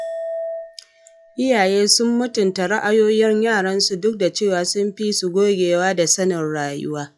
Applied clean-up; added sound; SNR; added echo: classical method log-MMSE.